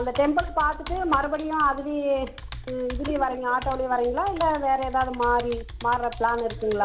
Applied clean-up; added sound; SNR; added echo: none; Computer keyboard; 12 dB; none.